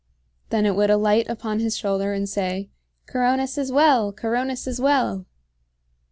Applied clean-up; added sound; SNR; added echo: none; none; none; none.